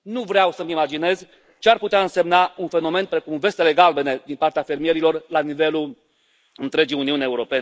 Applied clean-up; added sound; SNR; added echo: neural mask model Resemble Enhance denoiser.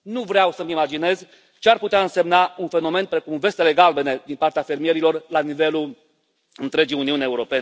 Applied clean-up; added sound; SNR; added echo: none; none; none; none.